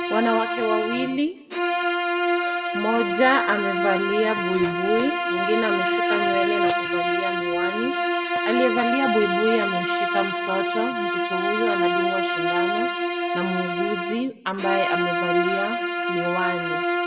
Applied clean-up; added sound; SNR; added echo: none; Bowed string instrument; -2 dB; reverberation time 1.0 s.